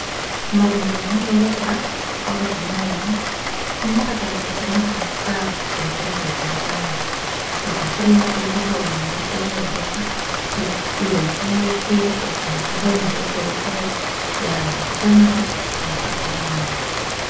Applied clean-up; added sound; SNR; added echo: none; Rain; 1 dB; reverberation time 0.5 s.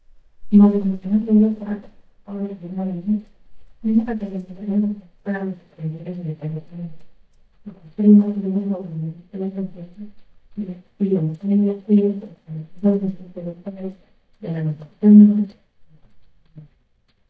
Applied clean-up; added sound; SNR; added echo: neural mask model DeepFilterNet 3.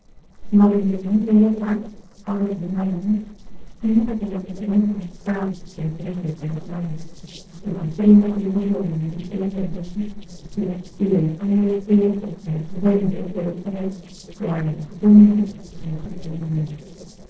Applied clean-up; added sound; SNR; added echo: neural separator model SepFormer DNS4.